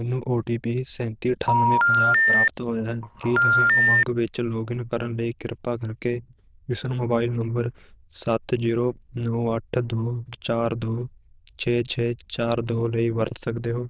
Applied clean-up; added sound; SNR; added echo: neural diffusion model UNIVERSE++.